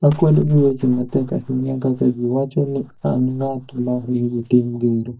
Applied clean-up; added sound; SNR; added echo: neural mask model DeepFilterNet 3.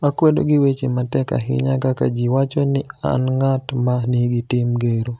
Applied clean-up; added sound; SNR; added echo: none; none; none; none.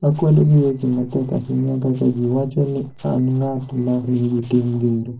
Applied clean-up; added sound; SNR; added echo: neural separator model SepFormer DNS4.